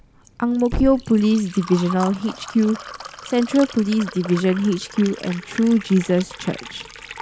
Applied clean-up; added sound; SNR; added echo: none; Thump, thud + Liquid; 13 dB; none.